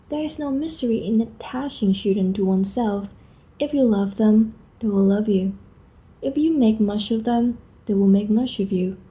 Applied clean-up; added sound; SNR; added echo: none; none; none; none.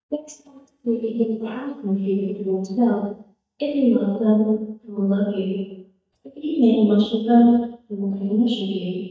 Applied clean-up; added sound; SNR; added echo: neural mask model DeepFilterNet 3.